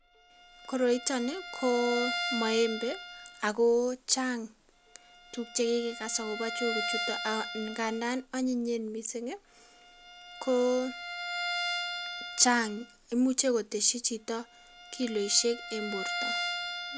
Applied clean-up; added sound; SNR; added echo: none; Bowed string instrument; 7 dB; none.